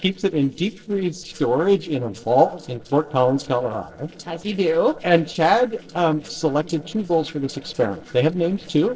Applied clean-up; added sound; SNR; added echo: neural separator model SepFormer DNS4.